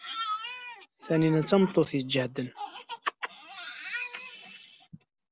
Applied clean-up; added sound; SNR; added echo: none; none; none; none.